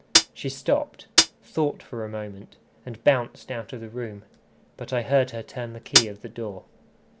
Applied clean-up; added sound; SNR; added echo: none; Hi-hat; -3 dB; none.